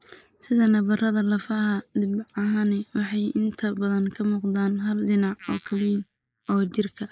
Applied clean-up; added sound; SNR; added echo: neural mask model Resemble Enhance denoiser.